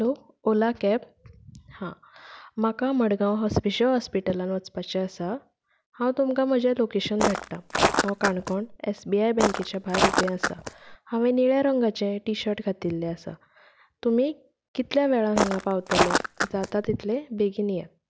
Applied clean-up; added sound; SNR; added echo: none; Walk, footsteps; 0 dB; none.